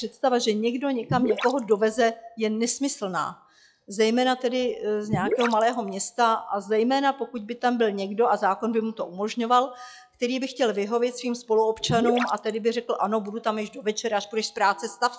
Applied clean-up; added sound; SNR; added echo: classical method log-MMSE.